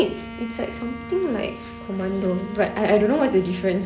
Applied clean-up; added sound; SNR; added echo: none; Bowed string instrument; 13 dB; none.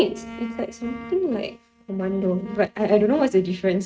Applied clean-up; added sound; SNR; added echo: neural mask model RNNoise.